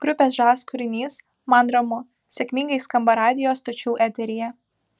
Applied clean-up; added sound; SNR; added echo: none; none; none; none.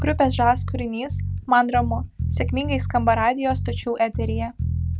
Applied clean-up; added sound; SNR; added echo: none; Bass guitar; 3 dB; none.